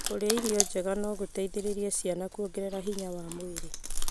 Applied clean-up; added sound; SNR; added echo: none; Chewing, mastication; 1 dB; none.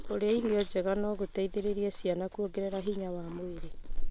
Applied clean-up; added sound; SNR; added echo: neural mask model Resemble Enhance denoiser.